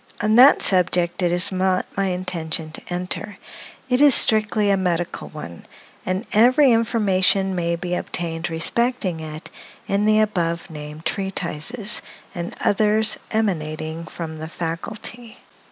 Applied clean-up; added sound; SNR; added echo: none; none; none; none.